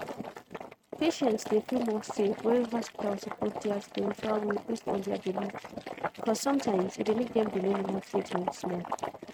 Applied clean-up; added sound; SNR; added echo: neural mask model RNNoise.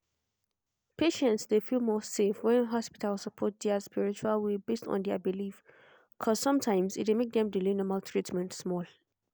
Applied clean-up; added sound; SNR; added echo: none; none; none; none.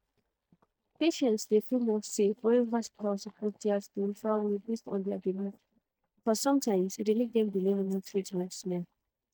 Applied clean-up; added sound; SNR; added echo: neural mask model DeepFilterNet 3.